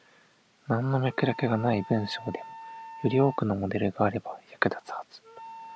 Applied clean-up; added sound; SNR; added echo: none; Wind instrument, woodwind instrument; 18 dB; none.